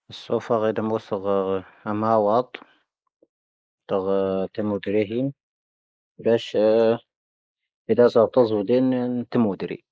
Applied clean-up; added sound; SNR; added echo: neural mask model Resemble Enhance denoiser.